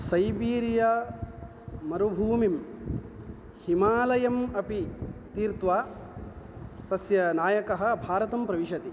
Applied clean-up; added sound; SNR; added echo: none; none; none; none.